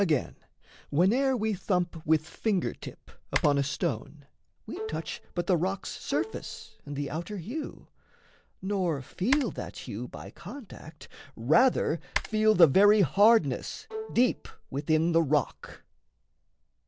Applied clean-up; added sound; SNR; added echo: none; Bowed string instrument + Typing; 12 dB; none.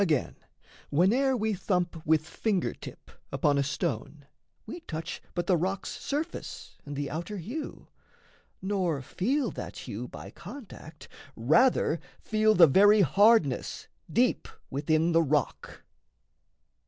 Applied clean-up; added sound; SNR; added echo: none; none; none; none.